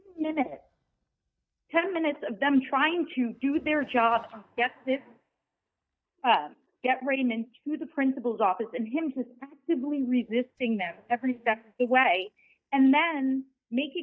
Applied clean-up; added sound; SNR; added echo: neural mask model DeepFilterNet 3.